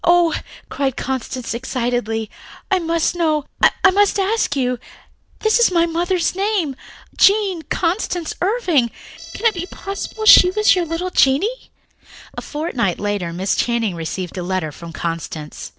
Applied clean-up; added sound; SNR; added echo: neural separator model SepFormer DNS4.